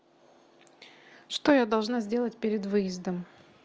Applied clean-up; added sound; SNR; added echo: none; none; none; none.